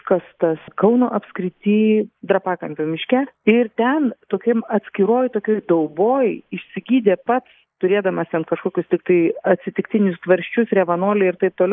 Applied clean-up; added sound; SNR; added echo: neural mask model Resemble Enhance denoiser.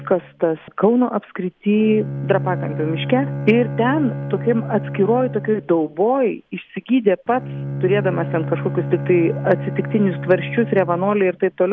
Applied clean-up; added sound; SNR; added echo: none; Bowed string instrument; 9 dB; none.